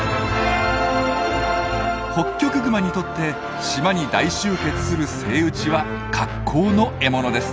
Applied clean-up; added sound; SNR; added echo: none; none; none; none.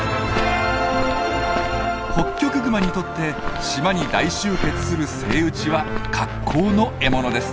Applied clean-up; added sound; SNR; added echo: none; Walk, footsteps; 8 dB; none.